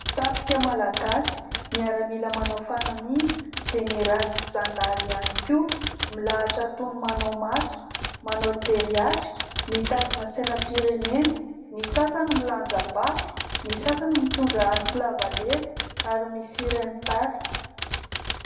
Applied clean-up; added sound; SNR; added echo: none; Typewriter; 5 dB; reverberation time 0.8 s.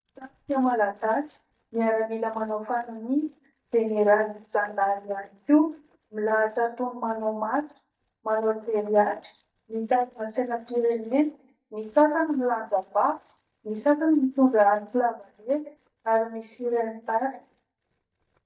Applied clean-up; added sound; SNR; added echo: neural mask model DeepFilterNet 3.